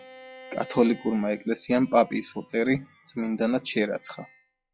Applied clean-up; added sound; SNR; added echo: classical method log-MMSE.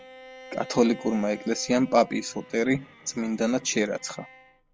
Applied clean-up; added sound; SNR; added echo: none; Bowed string instrument; 19 dB; none.